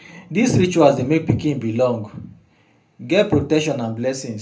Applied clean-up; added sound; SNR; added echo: none; none; none; reverberation time 0.3 s.